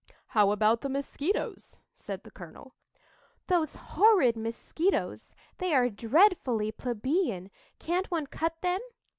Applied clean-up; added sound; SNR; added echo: none; none; none; none.